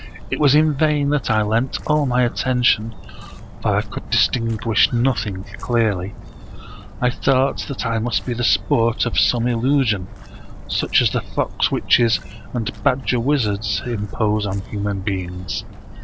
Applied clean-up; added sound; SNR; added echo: none; Walk, footsteps; 12 dB; none.